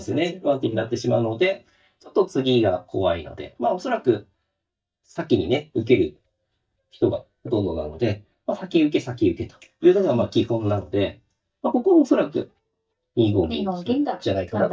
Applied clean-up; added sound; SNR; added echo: neural mask model DeepFilterNet 3.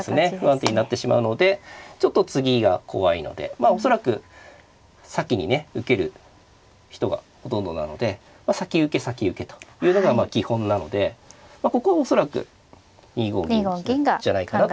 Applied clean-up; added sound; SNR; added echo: none; none; none; none.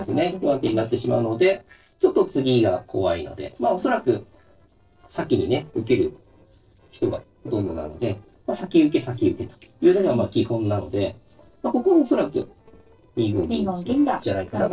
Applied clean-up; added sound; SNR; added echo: neural separator model SepFormer DNS4.